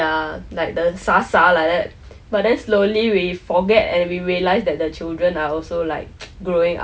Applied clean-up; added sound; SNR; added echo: none; none; none; none.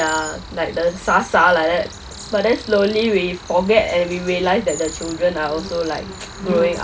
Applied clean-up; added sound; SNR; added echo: none; Cricket; 14 dB; none.